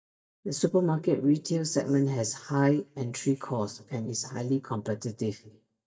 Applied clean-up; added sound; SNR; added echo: neural mask model DeepFilterNet 3.